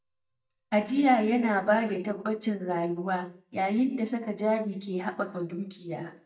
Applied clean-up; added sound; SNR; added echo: neural mask model DeepFilterNet 3.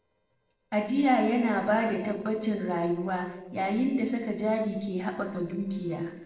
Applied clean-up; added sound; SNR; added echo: neural separator model SepFormer DNS4.